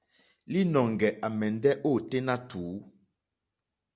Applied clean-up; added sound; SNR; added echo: none; none; none; none.